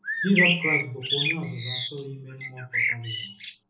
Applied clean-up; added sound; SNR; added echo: none; Bird; -2 dB; reverberation time 0.6 s.